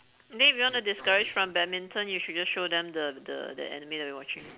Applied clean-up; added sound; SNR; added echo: none; none; none; none.